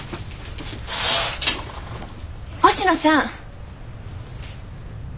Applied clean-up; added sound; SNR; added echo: none; Wind; 12 dB; none.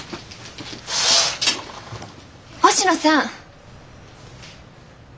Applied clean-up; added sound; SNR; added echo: none; none; none; none.